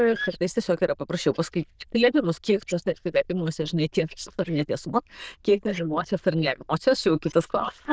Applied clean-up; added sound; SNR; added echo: neural diffusion model UNIVERSE++.